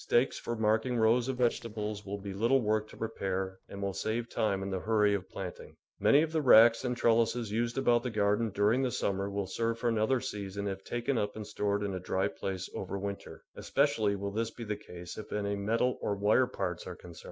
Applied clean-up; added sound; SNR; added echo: neural separator model SepFormer DNS4.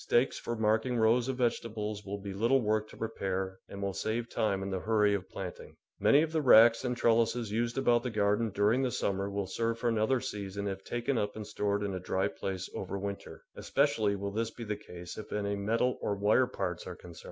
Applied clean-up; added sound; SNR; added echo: none; none; none; none.